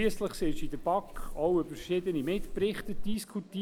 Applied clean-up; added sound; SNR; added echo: none; Chink, clink; 1 dB; none.